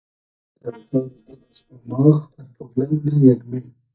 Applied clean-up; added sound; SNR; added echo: neural mask model DeepFilterNet 3.